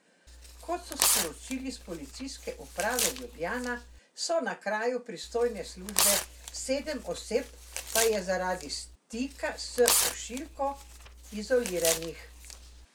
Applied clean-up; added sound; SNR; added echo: none; Tearing; 1 dB; none.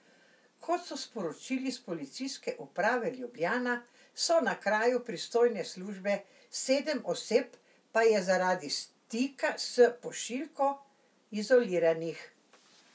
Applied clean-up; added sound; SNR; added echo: none; none; none; none.